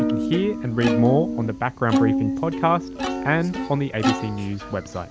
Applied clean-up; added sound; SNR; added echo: none; Plucked string instrument; 1 dB; none.